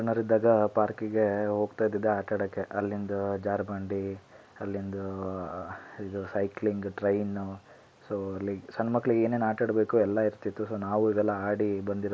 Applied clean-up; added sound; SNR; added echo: none; none; none; none.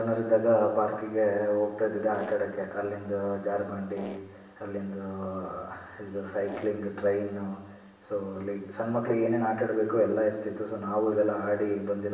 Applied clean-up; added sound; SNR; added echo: none; Fart; 12 dB; reverberation time 1.0 s.